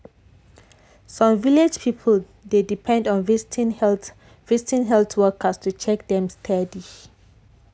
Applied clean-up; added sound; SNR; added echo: none; none; none; none.